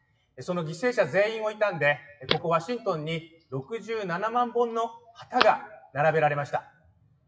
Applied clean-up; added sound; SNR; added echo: classical method WPE with log-MMSE.